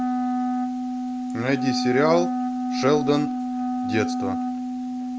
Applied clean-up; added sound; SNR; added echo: none; Wind instrument, woodwind instrument; -1 dB; none.